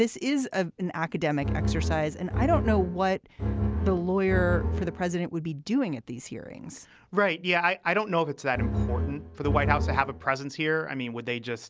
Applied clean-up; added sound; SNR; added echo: none; Bowed string instrument; 0 dB; none.